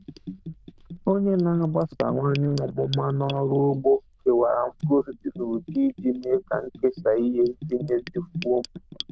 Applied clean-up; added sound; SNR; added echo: neural diffusion model UNIVERSE++.